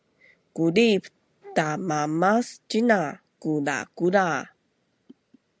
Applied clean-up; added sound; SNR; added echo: none; none; none; none.